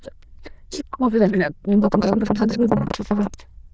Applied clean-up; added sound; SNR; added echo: neural diffusion model UNIVERSE++.